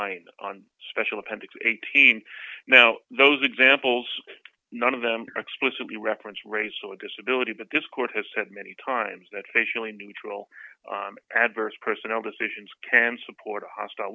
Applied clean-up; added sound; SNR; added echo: none; none; none; none.